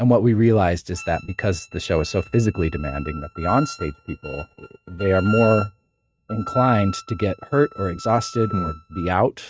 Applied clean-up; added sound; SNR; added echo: neural mask model RNNoise.